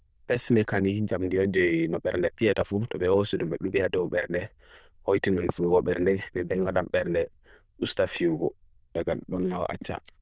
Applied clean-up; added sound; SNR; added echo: neural diffusion model UNIVERSE++.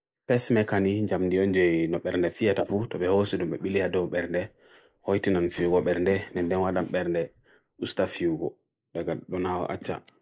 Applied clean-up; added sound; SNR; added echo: neural mask model Resemble Enhance denoiser.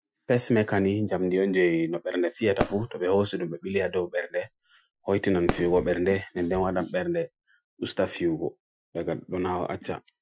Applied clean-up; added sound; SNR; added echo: classical method Wiener filter.